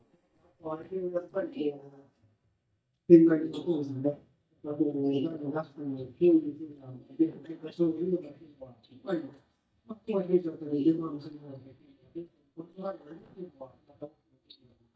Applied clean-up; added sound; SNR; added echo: neural mask model DeepFilterNet 3.